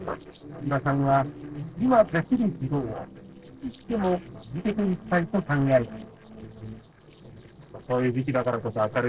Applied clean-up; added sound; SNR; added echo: neural separator model SepFormer DNS4.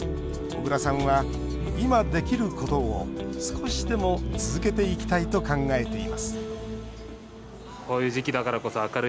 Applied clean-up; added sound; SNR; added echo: none; none; none; none.